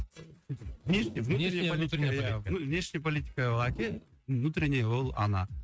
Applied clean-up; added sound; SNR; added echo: neural mask model RNNoise.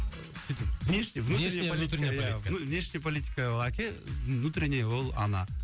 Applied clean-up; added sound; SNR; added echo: none; none; none; none.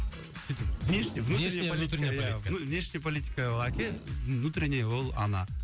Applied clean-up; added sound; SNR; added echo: none; Whoosh, swoosh, swish; 14 dB; none.